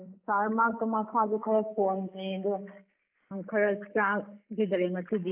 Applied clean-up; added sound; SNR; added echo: neural mask model Resemble Enhance denoiser.